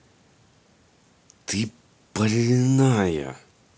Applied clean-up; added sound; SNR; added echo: none; none; none; none.